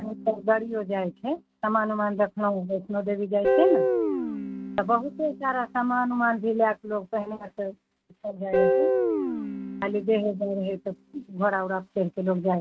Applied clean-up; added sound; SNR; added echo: neural mask model RNNoise.